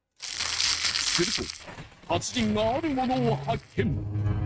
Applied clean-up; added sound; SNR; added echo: neural mask model RNNoise.